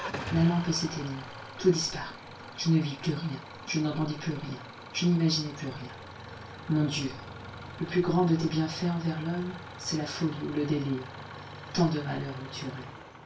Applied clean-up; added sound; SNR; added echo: none; Idling / Engine starting; 12 dB; reverberation time 0.2 s.